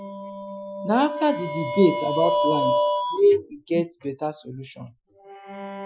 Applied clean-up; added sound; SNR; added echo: classical method Wiener filter.